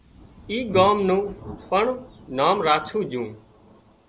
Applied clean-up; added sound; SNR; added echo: none; Thunder; 16 dB; none.